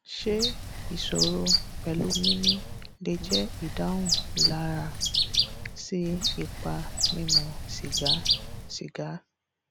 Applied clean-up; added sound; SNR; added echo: none; Bird; -4 dB; none.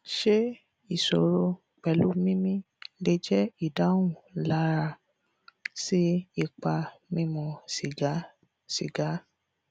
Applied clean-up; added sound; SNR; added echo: none; none; none; none.